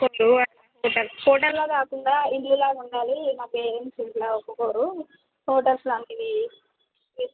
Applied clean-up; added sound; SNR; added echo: none; none; none; none.